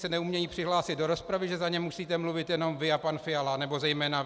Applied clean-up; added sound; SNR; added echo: none; none; none; none.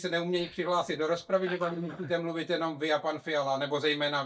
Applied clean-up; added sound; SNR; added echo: neural mask model DeepFilterNet 3.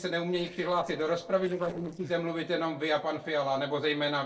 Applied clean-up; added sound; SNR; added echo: neural separator model SepFormer DNS4.